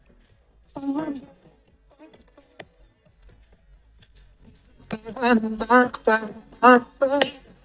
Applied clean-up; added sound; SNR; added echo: neural mask model DeepFilterNet 3.